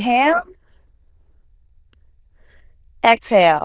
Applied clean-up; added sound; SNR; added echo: neural diffusion model UNIVERSE++.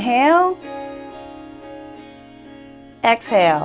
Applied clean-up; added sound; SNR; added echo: none; Harp; 15 dB; none.